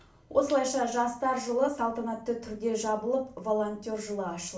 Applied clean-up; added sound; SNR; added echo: none; none; none; reverberation time 0.3 s.